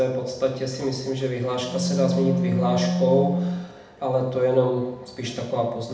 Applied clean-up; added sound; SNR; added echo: none; Wind instrument, woodwind instrument; 1 dB; reverberation time 0.8 s.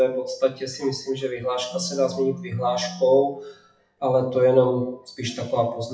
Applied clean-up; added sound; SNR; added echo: classical method WPE with log-MMSE.